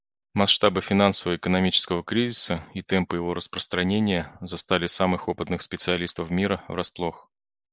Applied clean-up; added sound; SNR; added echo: neural mask model Resemble Enhance denoiser.